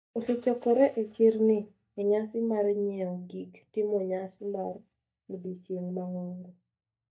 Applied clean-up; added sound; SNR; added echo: neural mask model DeepFilterNet 3.